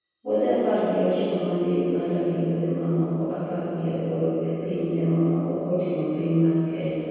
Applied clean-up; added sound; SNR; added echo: none; none; none; reverberation time 2.2 s.